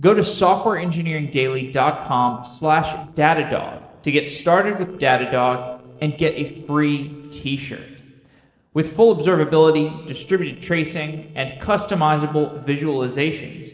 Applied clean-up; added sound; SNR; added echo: neural separator model SepFormer DNS4.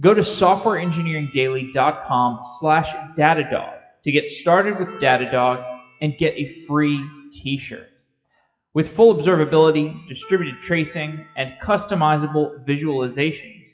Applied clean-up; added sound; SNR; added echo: classical method WPE with log-MMSE.